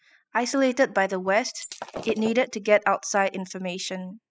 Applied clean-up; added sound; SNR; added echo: classical method spectral subtraction.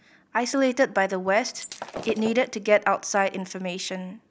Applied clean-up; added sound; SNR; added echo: none; Shatter; 14 dB; none.